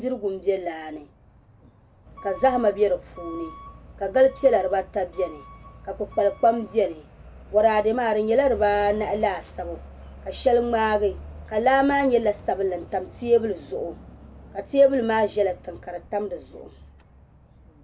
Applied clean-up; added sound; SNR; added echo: none; Alarm / Truck; 19 dB; none.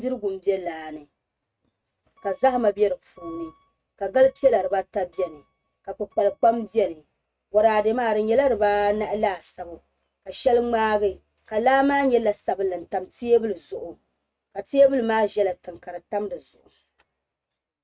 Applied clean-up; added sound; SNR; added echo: neural mask model RNNoise.